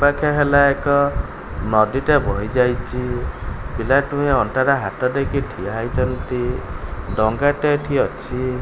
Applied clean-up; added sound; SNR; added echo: none; none; none; none.